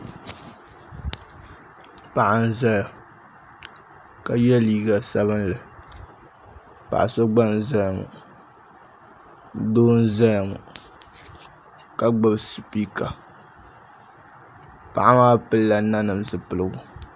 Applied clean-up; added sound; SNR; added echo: none; none; none; none.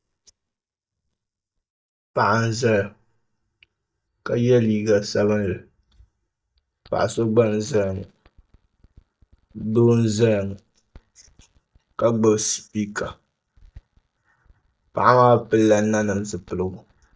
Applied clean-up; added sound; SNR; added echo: neural mask model DeepFilterNet 3.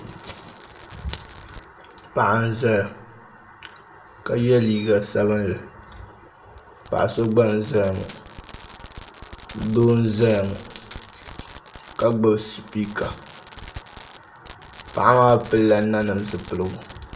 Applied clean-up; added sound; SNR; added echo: none; Fireworks; 18 dB; reverberation time 0.4 s.